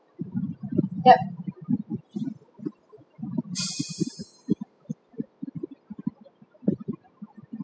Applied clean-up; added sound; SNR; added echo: classical method spectral subtraction.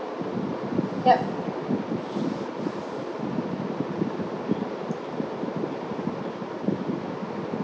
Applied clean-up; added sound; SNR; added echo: none; none; none; none.